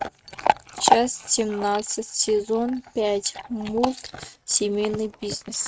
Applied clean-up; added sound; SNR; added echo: neural mask model RNNoise.